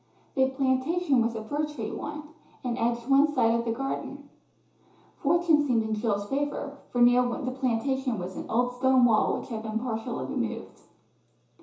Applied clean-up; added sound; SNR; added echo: none; none; none; reverberation time 0.7 s.